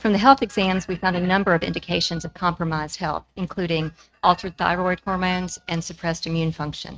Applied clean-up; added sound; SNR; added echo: neural mask model RNNoise.